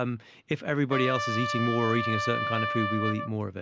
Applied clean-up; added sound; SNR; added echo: none; Trumpet; 3 dB; none.